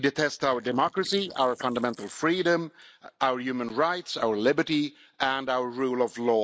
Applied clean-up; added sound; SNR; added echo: neural mask model Resemble Enhance denoiser.